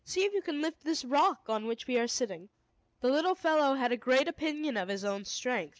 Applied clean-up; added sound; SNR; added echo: none; none; none; none.